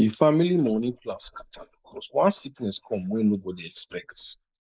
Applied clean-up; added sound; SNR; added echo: neural mask model Resemble Enhance denoiser.